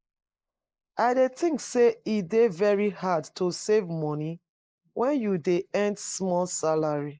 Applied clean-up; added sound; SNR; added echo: neural mask model Resemble Enhance denoiser.